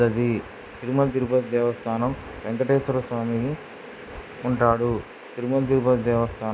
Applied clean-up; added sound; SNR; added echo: none; none; none; none.